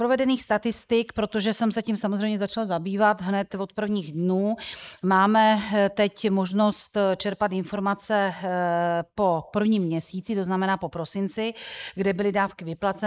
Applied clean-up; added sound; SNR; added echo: neural mask model Resemble Enhance denoiser.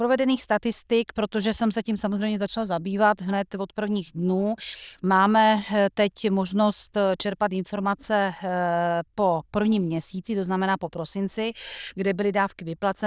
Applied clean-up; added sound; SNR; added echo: neural diffusion model UNIVERSE++.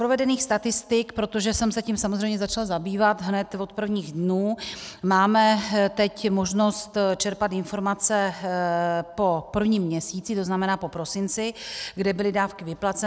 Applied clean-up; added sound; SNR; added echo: none; none; none; none.